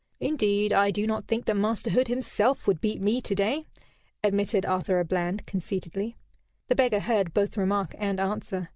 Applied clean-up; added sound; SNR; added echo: none; none; none; none.